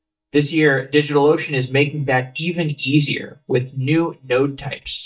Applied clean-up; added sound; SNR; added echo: neural mask model DeepFilterNet 3.